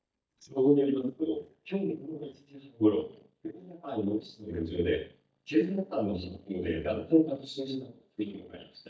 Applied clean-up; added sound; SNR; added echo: neural mask model DeepFilterNet 3.